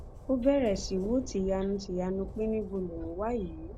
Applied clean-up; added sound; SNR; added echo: none; Train; 11 dB; none.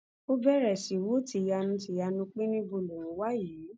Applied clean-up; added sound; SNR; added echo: none; none; none; none.